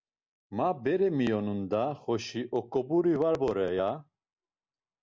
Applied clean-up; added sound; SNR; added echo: none; none; none; none.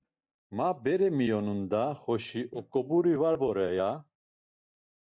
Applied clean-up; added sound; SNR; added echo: neural mask model DeepFilterNet 3.